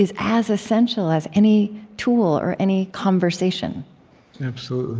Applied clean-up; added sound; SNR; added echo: none; none; none; none.